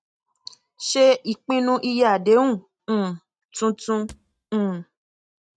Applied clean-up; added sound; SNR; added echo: neural mask model RNNoise.